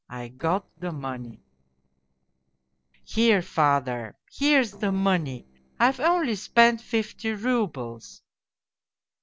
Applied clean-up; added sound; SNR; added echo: neural separator model SepFormer DNS4.